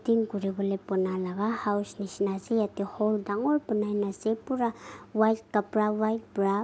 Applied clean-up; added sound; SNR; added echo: none; none; none; none.